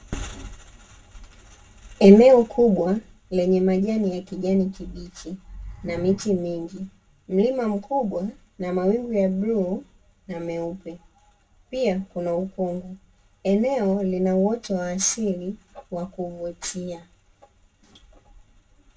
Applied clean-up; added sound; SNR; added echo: none; none; none; reverberation time 0.2 s.